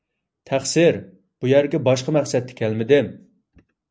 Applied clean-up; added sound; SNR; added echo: none; none; none; none.